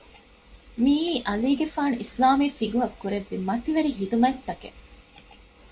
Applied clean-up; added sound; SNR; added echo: none; none; none; none.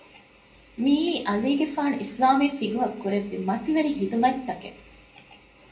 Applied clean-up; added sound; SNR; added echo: none; none; none; reverberation time 0.5 s.